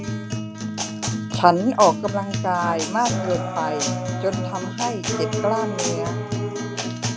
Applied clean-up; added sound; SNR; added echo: none; Acoustic guitar; 2 dB; none.